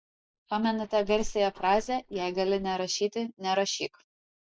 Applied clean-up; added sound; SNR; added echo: neural mask model Resemble Enhance denoiser.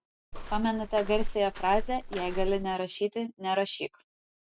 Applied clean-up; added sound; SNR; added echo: none; Walk, footsteps; 3 dB; none.